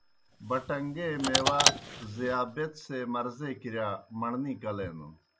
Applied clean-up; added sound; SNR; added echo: none; Car; -2 dB; none.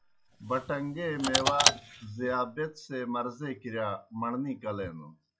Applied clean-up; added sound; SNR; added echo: classical method log-MMSE.